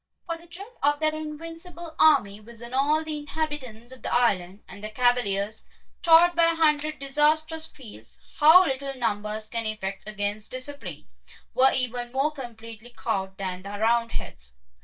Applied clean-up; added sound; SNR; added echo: neural mask model DeepFilterNet 3.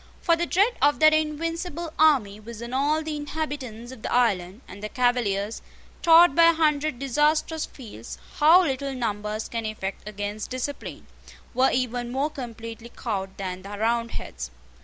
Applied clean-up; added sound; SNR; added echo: none; none; none; none.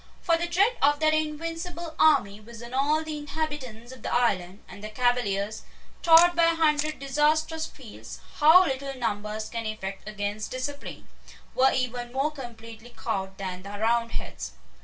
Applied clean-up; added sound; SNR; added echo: none; Camera; 12 dB; reverberation time 0.2 s.